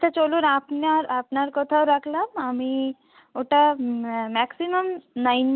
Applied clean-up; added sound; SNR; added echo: none; none; none; none.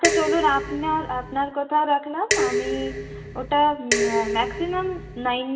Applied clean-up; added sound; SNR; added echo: none; Dishes, pots, and pans; 2 dB; reverberation time 0.9 s.